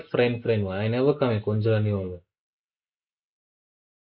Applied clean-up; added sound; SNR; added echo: neural mask model Resemble Enhance denoiser.